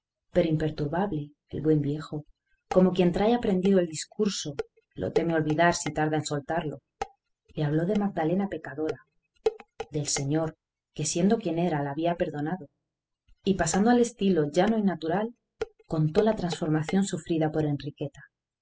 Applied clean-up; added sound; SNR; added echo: classical method spectral subtraction.